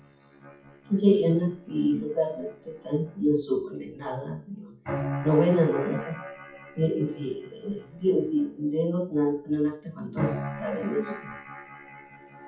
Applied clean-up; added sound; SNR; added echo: classical method WPE with log-MMSE.